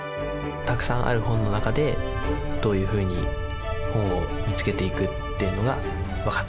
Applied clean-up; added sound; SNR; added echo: none; none; none; none.